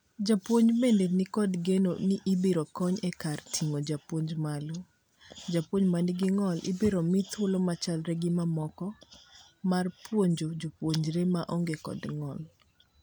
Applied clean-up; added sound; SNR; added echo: none; none; none; none.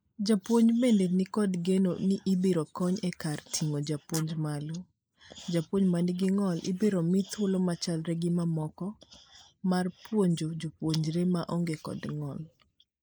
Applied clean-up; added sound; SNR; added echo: neural mask model Resemble Enhance denoiser.